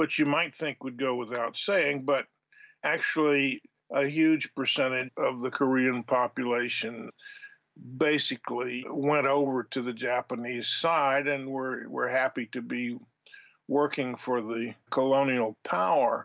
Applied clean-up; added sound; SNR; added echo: none; none; none; none.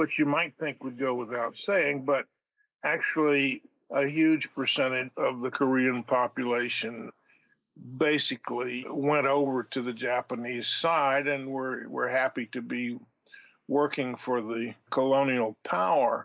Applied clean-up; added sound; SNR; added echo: neural mask model Resemble Enhance denoiser.